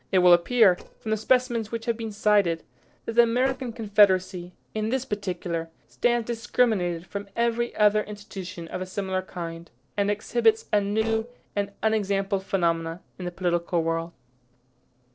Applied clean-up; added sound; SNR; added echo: neural separator model SepFormer DNS4.